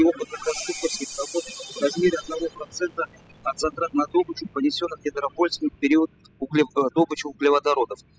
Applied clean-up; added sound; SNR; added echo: classical method spectral subtraction.